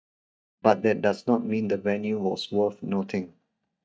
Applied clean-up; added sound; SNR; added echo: neural mask model DeepFilterNet 3.